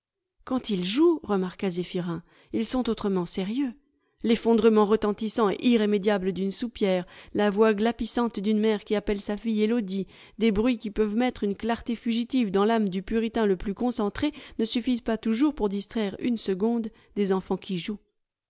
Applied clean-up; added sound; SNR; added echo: none; none; none; none.